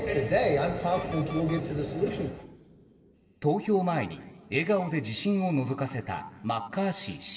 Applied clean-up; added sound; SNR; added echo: none; Alarm; 18 dB; reverberation time 2.9 s.